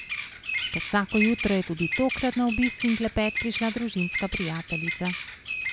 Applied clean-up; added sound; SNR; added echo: none; Bird vocalization, bird call, bird song; 5 dB; none.